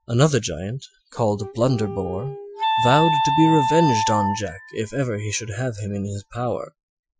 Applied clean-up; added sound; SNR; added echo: classical method Wiener filter.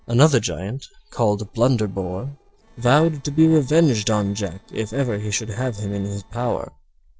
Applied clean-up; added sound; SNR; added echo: neural separator model SepFormer DNS4.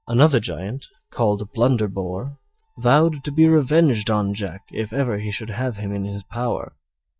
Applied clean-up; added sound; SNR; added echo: neural mask model DeepFilterNet 3.